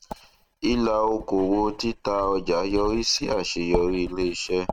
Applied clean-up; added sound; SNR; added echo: neural mask model RNNoise.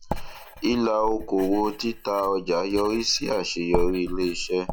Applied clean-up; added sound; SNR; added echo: classical method log-MMSE.